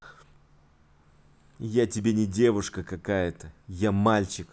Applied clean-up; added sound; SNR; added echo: none; none; none; none.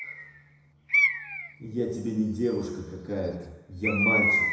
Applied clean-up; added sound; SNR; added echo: none; Bird; -2 dB; reverberation time 1.0 s.